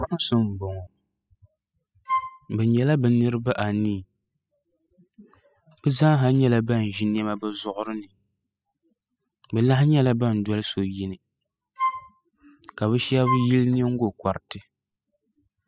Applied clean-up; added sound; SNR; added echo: classical method spectral subtraction.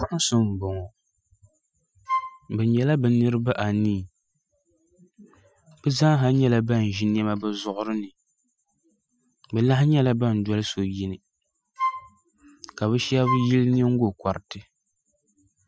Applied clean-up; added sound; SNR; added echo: classical method Wiener filter.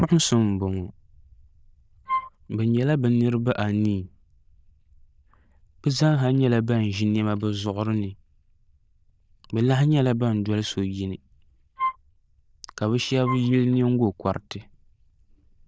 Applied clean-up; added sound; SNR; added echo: neural diffusion model UNIVERSE++.